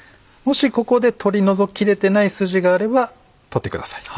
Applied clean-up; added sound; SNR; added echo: none; none; none; none.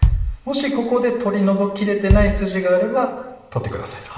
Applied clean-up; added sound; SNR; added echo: none; Bass drum; 3 dB; reverberation time 1.0 s.